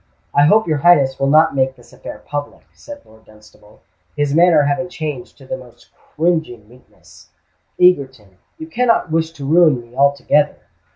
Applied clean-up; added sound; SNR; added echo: none; none; none; none.